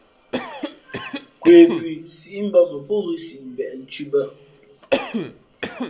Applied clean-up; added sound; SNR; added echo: none; Cough; 11 dB; reverberation time 0.2 s.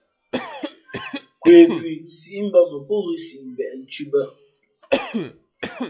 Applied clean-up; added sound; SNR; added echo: classical method WPE with log-MMSE.